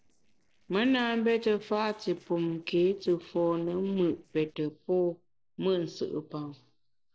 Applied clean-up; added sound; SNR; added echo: neural separator model SepFormer DNS4.